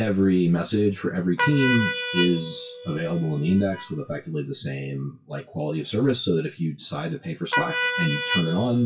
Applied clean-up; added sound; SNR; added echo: classical method WPE with log-MMSE.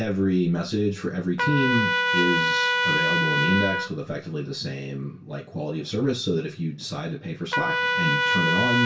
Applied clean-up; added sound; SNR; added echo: none; Trumpet; 0 dB; reverberation time 0.2 s.